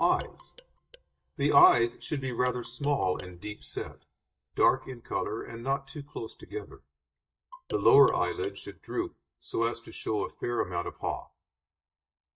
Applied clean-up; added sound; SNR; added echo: neural mask model DeepFilterNet 3.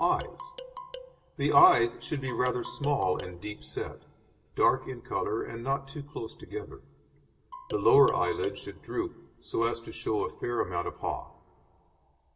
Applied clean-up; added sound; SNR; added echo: none; Marimba, xylophone; 14 dB; reverberation time 2.2 s.